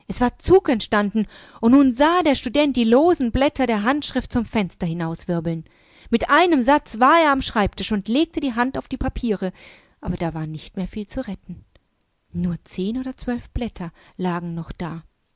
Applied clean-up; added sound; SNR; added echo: none; none; none; none.